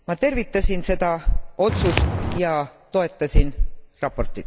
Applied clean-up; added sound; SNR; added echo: none; Walk, footsteps; 1 dB; none.